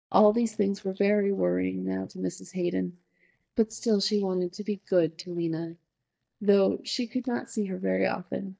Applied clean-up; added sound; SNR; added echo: neural mask model DeepFilterNet 3.